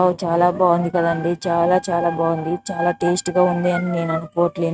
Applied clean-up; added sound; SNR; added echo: neural mask model RNNoise.